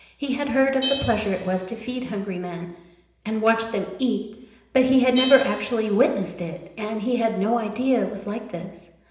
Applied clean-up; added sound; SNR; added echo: none; Crash cymbal; 15 dB; reverberation time 0.9 s.